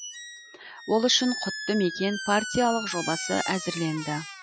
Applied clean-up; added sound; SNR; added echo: classical method Wiener filter.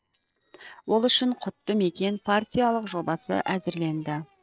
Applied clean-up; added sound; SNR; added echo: neural separator model SepFormer DNS4.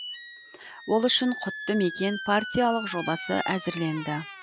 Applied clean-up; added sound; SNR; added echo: none; Squeak; 9 dB; none.